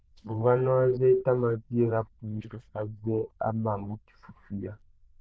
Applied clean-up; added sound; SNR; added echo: neural diffusion model UNIVERSE++.